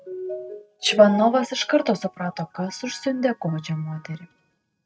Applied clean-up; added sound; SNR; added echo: neural mask model RNNoise.